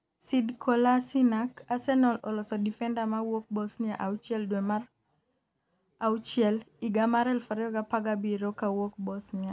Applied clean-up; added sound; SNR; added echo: none; none; none; none.